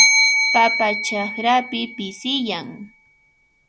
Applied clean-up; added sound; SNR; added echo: none; Bell; -2 dB; none.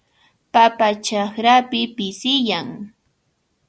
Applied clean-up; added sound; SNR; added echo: none; none; none; none.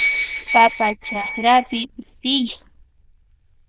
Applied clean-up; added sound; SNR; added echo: neural diffusion model UNIVERSE++.